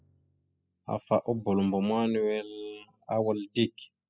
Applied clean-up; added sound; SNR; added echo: classical method spectral subtraction.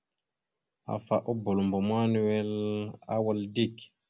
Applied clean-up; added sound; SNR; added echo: none; none; none; none.